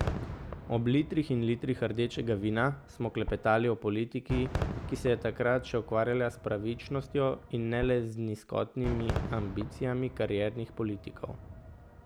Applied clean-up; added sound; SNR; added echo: none; Fireworks; 9 dB; none.